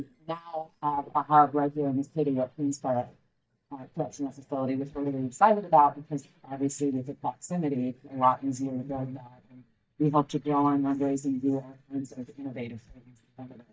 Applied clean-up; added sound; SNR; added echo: neural mask model DeepFilterNet 3.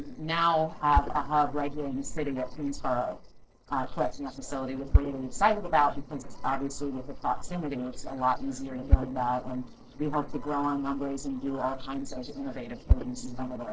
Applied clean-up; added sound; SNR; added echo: neural separator model SepFormer DNS4.